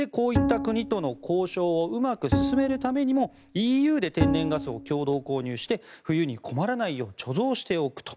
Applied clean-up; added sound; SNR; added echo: none; Bowed string instrument; 4 dB; none.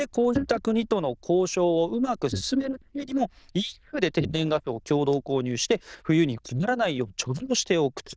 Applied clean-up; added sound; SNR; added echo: neural diffusion model UNIVERSE++.